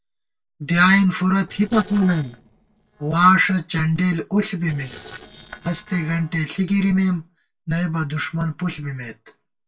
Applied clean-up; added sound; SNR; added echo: neural separator model SepFormer DNS4.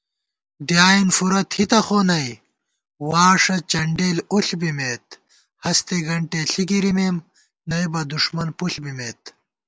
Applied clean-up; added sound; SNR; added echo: none; none; none; none.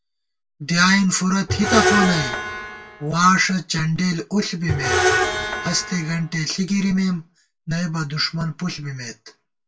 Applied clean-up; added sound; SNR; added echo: none; Screech; 2 dB; reverberation time 0.2 s.